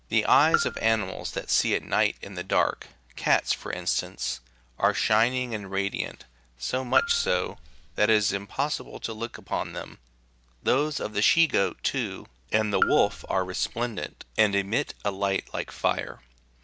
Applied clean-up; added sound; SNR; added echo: none; Raindrop / Drip; 7 dB; none.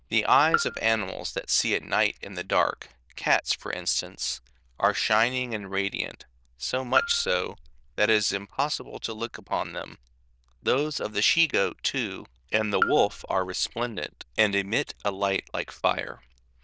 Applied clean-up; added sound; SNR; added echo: neural diffusion model UNIVERSE++.